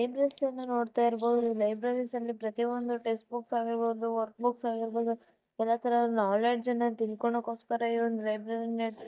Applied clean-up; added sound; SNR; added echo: neural mask model DeepFilterNet 3.